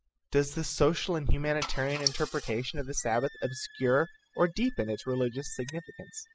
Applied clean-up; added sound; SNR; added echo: classical method spectral subtraction.